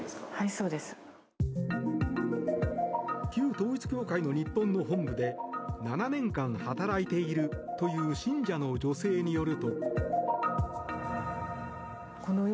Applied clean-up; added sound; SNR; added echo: none; none; none; none.